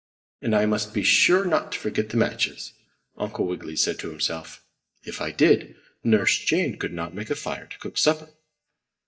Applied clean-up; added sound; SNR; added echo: neural mask model DeepFilterNet 3.